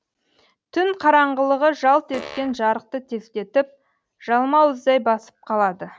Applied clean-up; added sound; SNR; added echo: none; Fart; 14 dB; none.